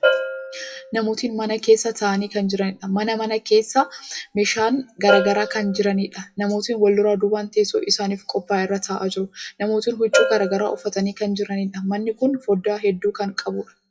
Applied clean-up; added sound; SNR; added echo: classical method WPE with log-MMSE.